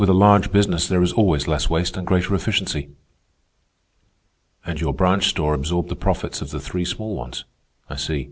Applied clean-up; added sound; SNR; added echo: none; none; none; none.